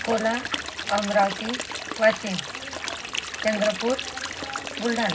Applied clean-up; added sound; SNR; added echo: none; Stream; 6 dB; reverberation time 0.4 s.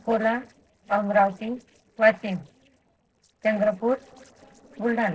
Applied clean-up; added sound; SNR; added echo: neural separator model SepFormer DNS4.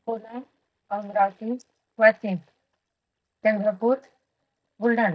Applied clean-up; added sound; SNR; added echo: neural mask model DeepFilterNet 3.